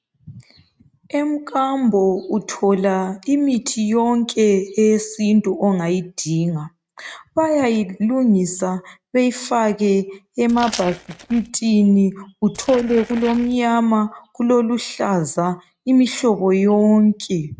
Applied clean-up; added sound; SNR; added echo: neural mask model RNNoise.